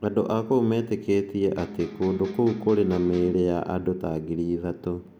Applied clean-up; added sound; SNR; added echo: none; Electric guitar; 14 dB; none.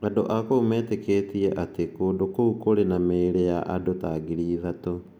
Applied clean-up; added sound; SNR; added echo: none; none; none; none.